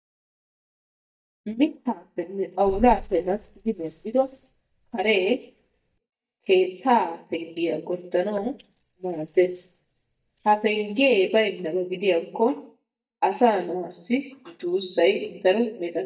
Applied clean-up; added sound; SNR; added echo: neural mask model DeepFilterNet 3.